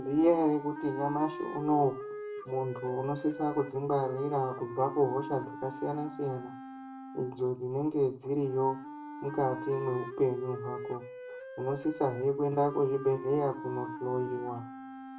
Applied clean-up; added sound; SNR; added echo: none; Wind instrument, woodwind instrument; 11 dB; reverberation time 0.4 s.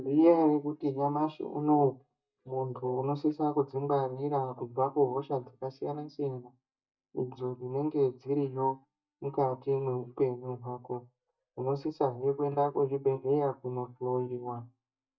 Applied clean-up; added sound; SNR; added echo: neural mask model DeepFilterNet 3.